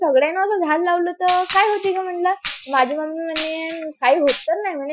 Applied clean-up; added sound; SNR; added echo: classical method Wiener filter.